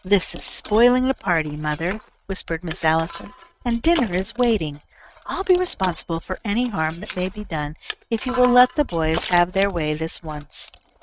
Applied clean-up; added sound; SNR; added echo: neural mask model RNNoise.